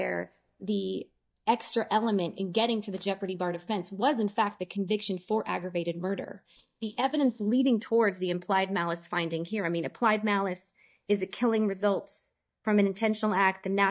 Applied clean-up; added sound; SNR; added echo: neural mask model DeepFilterNet 3.